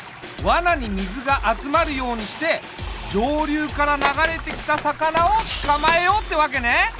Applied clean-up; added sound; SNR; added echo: none; Run; 12 dB; none.